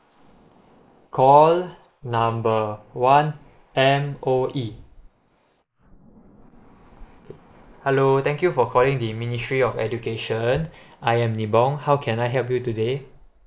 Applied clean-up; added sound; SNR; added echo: neural mask model Resemble Enhance denoiser.